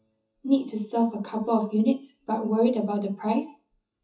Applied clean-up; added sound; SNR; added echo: classical method WPE with log-MMSE.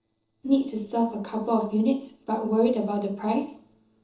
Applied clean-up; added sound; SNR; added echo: neural separator model SepFormer DNS4.